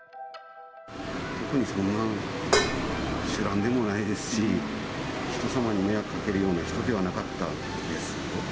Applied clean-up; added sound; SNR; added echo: none; Dishes, pots, and pans; -1 dB; none.